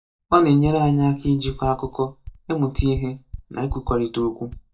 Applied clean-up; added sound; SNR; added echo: neural mask model DeepFilterNet 3.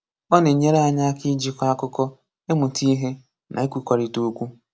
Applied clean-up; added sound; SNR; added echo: none; none; none; none.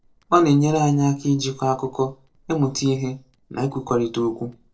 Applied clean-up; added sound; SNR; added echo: neural separator model SepFormer DNS4.